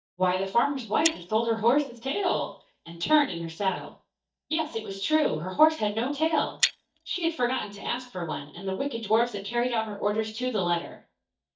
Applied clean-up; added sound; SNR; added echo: neural mask model DeepFilterNet 3.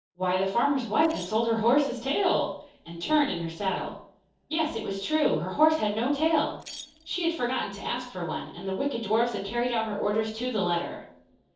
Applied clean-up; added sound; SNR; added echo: neural separator model SepFormer DNS4.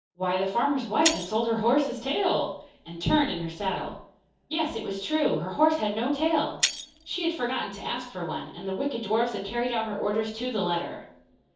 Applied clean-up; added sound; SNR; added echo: none; Shatter; 8 dB; reverberation time 0.6 s.